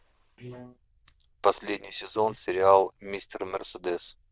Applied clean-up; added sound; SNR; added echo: neural diffusion model UNIVERSE++.